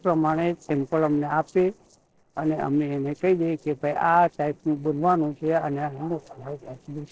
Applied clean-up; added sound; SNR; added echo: neural separator model SepFormer DNS4.